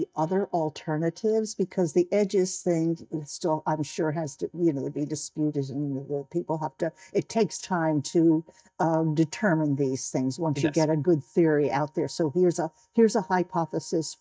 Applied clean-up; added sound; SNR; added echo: neural mask model DeepFilterNet 3.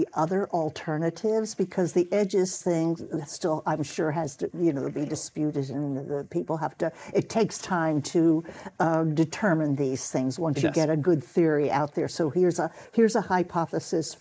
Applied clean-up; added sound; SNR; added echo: neural mask model Resemble Enhance denoiser.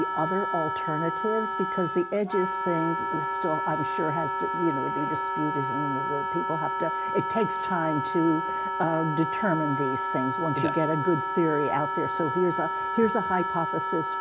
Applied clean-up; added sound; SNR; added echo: none; Wind instrument, woodwind instrument; 1 dB; none.